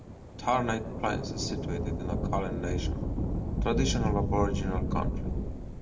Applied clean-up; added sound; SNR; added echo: none; Thunder / Rain; -2 dB; reverberation time 0.5 s.